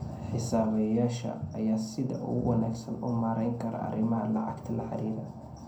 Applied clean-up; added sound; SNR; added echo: none; none; none; reverberation time 0.5 s.